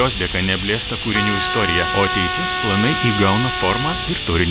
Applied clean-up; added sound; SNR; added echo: none; Bathtub (filling or washing) + Trumpet; 3 dB; none.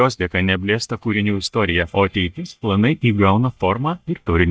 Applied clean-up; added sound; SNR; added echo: neural mask model DeepFilterNet 3.